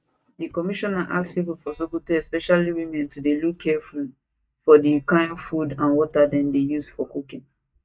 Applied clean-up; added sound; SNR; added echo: neural mask model DeepFilterNet 3.